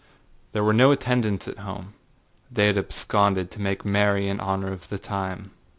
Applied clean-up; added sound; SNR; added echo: none; none; none; none.